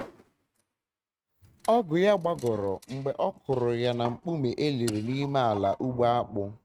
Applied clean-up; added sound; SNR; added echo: neural mask model RNNoise.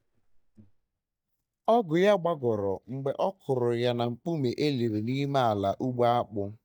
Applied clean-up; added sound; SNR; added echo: neural mask model DeepFilterNet 3.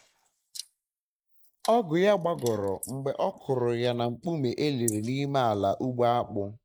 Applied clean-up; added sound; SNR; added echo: neural mask model Resemble Enhance denoiser.